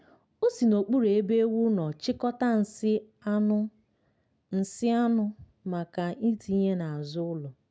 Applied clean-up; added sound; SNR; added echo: none; none; none; none.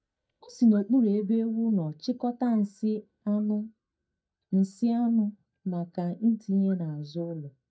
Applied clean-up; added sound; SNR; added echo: neural mask model DeepFilterNet 3.